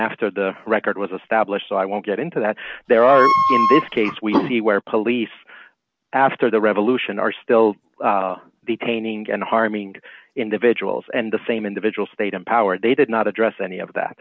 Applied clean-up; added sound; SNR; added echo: none; Wind instrument, woodwind instrument; -1 dB; none.